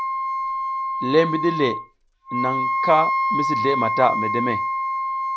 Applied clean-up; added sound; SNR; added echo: none; Wind instrument, woodwind instrument; -1 dB; none.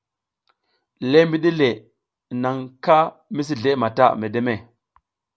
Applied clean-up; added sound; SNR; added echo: none; none; none; none.